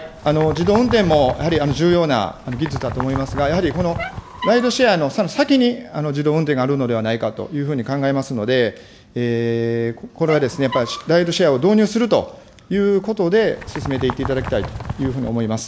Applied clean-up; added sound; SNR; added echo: none; Squeak + Bird; 11 dB; none.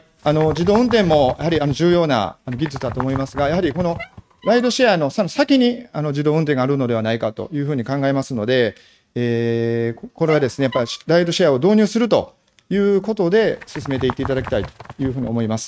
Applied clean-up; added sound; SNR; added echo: neural mask model RNNoise.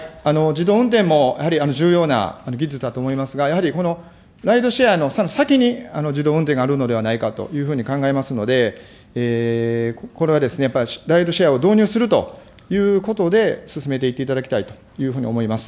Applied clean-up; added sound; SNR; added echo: none; none; none; none.